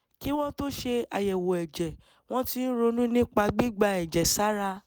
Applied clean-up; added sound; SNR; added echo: none; none; none; none.